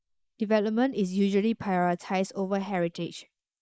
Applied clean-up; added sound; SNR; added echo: neural mask model Resemble Enhance denoiser.